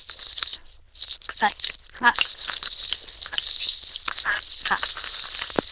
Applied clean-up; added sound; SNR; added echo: neural diffusion model UNIVERSE++.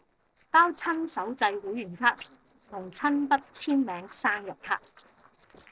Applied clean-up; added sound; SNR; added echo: neural separator model SepFormer DNS4.